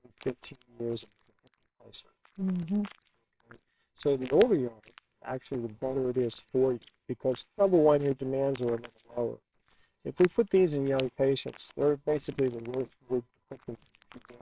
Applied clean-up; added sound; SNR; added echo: neural separator model SepFormer WHAMR!.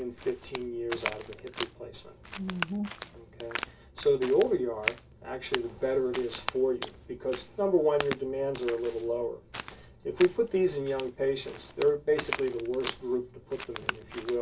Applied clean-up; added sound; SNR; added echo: none; Crack; 11 dB; reverberation time 0.2 s.